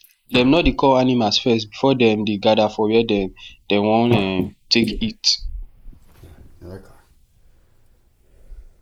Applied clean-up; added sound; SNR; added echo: neural mask model Resemble Enhance denoiser.